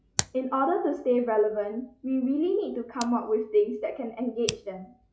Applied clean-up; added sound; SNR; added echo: classical method log-MMSE.